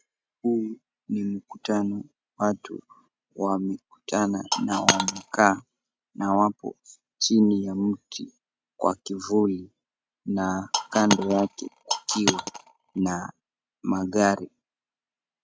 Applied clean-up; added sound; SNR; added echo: neural mask model RNNoise.